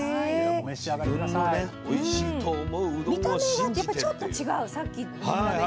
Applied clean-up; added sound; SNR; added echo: none; none; none; none.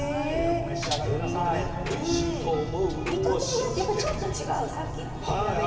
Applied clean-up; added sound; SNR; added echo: none; Engine; 8 dB; reverberation time 2.8 s.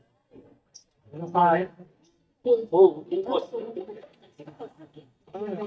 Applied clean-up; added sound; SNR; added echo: neural mask model DeepFilterNet 3.